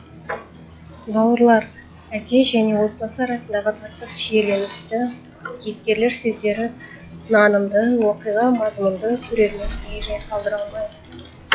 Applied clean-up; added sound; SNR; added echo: classical method log-MMSE.